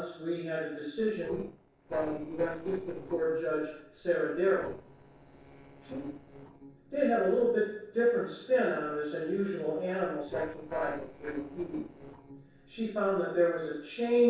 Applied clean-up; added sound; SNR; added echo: neural separator model SepFormer DNS4.